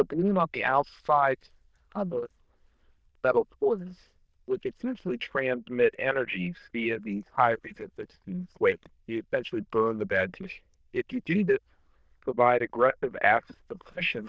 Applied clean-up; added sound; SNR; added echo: neural diffusion model UNIVERSE++.